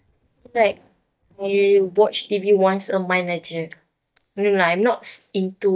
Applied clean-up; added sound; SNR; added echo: neural mask model DeepFilterNet 3.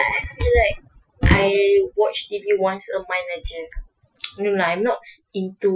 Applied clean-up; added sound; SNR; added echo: classical method Wiener filter.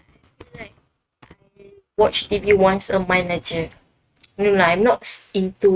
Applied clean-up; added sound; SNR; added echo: neural mask model RNNoise.